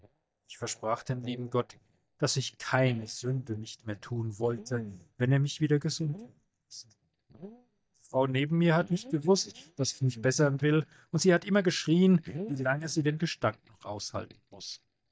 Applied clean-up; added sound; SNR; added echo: neural mask model DeepFilterNet 3.